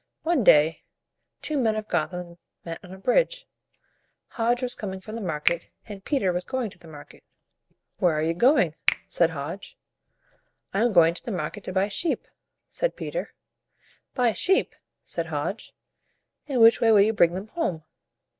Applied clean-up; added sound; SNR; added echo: none; Finger snapping; 10 dB; none.